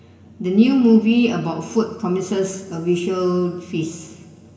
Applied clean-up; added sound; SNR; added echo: none; none; none; reverberation time 2.0 s.